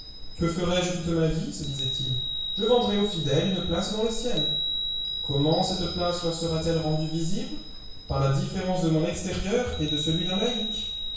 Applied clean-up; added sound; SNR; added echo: none; Chime; 5 dB; reverberation time 0.6 s.